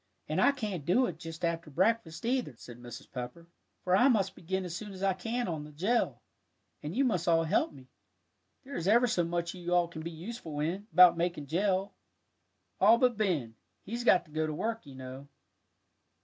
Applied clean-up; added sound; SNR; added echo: none; none; none; none.